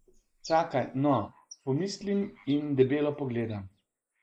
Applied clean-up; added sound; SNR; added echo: neural mask model Resemble Enhance denoiser.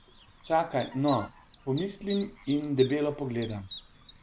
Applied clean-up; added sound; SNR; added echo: none; Chirp, tweet; 12 dB; none.